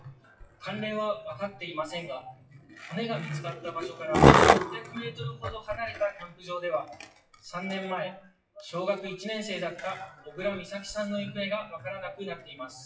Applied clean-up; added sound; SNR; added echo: classical method WPE with log-MMSE.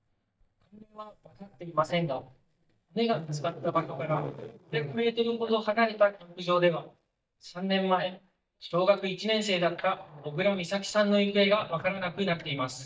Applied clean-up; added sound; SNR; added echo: neural mask model DeepFilterNet 3.